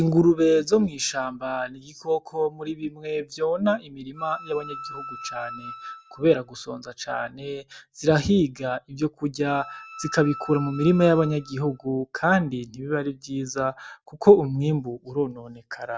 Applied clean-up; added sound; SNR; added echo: none; Wind instrument, woodwind instrument; 14 dB; none.